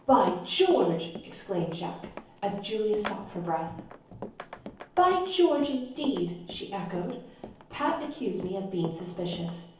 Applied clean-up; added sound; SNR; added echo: none; Run; 15 dB; reverberation time 0.7 s.